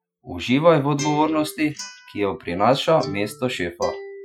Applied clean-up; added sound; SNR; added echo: classical method Wiener filter.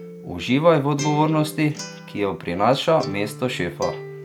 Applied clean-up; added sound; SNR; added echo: none; Acoustic guitar; 14 dB; none.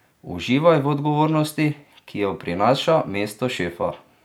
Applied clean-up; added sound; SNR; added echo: none; none; none; none.